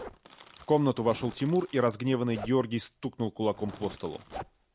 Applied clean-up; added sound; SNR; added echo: none; Crackle + Zipper (clothing); 17 dB; none.